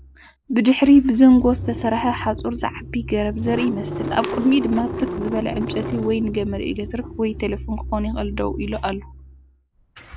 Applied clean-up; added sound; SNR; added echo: none; Engine starting / Car; 10 dB; none.